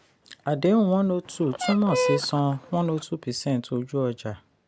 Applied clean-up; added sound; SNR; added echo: none; Fowl; 5 dB; none.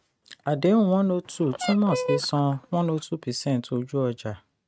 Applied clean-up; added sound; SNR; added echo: neural mask model RNNoise.